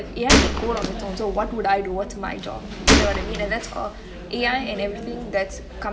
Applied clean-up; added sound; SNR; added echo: none; Gunshot, gunfire; -4 dB; none.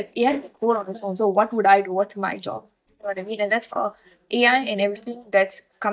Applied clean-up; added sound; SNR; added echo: neural mask model DeepFilterNet 3.